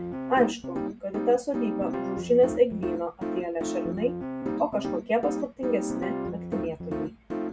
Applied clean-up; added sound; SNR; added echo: none; Piano; 4 dB; none.